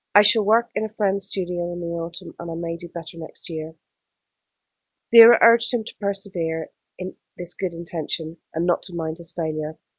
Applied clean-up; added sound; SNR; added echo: none; none; none; none.